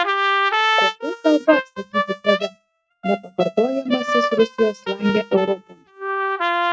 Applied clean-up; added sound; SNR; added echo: neural mask model RNNoise.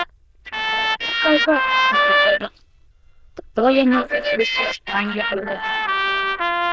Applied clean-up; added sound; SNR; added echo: neural diffusion model UNIVERSE++.